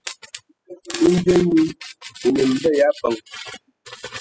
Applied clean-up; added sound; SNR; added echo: classical method spectral subtraction.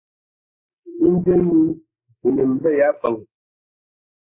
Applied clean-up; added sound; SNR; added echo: neural mask model Resemble Enhance denoiser.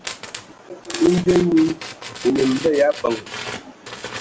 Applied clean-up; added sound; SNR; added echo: none; Tools; 13 dB; none.